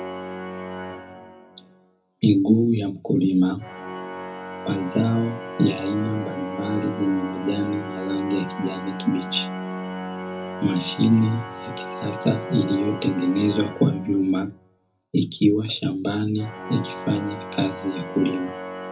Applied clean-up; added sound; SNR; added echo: none; Organ; 10 dB; reverberation time 0.3 s.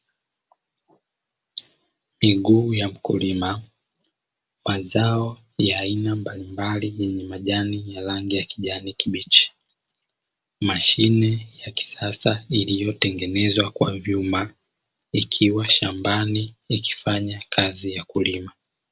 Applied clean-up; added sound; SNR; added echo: none; none; none; none.